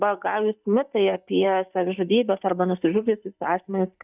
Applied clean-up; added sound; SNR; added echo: neural mask model DeepFilterNet 3.